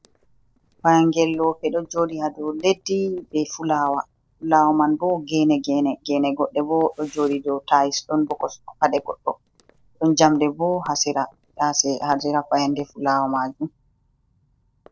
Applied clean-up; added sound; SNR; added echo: neural separator model SepFormer DNS4.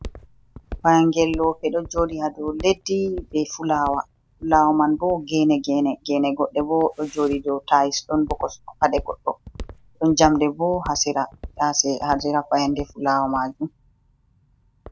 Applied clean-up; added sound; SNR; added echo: none; Walk, footsteps; 18 dB; none.